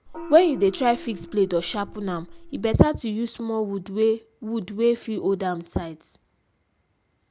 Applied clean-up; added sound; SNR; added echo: none; Gong; 15 dB; none.